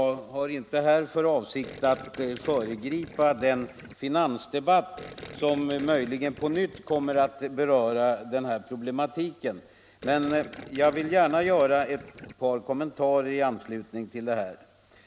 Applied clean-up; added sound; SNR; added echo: none; Gurgling; 17 dB; none.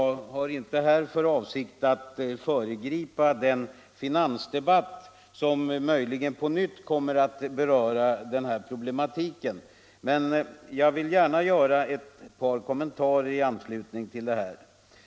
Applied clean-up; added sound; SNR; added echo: none; none; none; none.